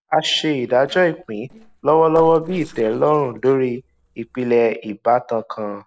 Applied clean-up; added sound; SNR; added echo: neural separator model SepFormer DNS4.